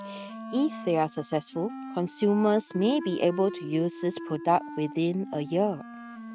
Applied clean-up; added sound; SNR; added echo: neural mask model RNNoise.